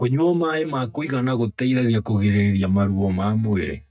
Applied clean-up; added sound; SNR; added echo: neural mask model DeepFilterNet 3.